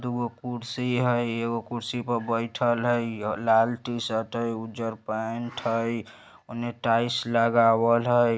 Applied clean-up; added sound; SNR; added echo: none; none; none; none.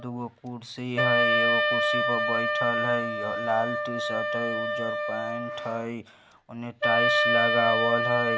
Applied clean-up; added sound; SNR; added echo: none; Wind instrument, woodwind instrument; -4 dB; none.